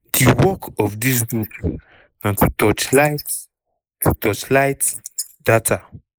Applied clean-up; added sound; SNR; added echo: neural mask model Resemble Enhance denoiser.